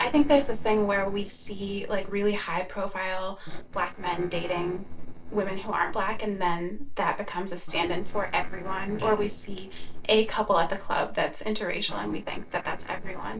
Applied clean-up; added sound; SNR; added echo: neural separator model SepFormer DNS4.